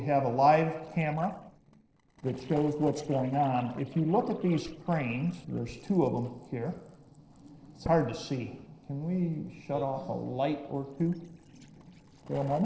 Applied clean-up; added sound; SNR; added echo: neural separator model SepFormer DNS4.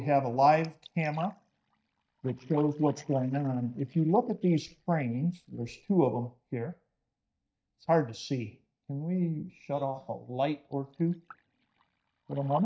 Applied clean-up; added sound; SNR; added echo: neural mask model DeepFilterNet 3.